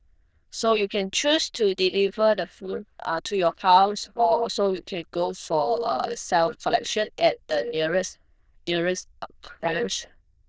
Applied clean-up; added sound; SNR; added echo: neural diffusion model UNIVERSE++.